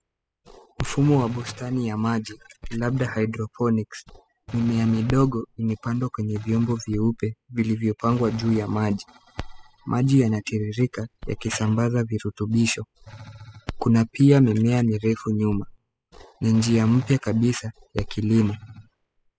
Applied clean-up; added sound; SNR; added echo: classical method spectral subtraction.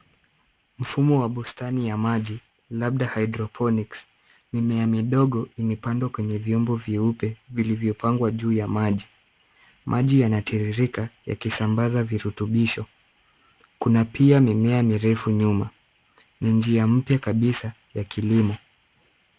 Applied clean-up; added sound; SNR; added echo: none; none; none; none.